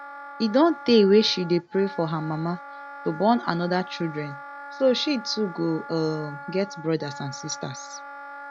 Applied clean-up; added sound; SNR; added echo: none; Wind instrument, woodwind instrument; 14 dB; none.